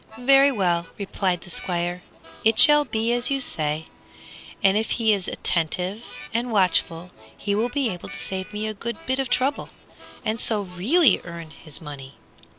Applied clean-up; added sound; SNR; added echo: none; Harmonica; 20 dB; none.